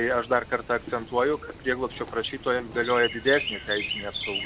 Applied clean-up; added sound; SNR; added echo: none; Chirp, tweet; 9 dB; none.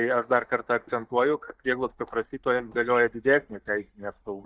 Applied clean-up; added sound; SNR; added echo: neural mask model DeepFilterNet 3.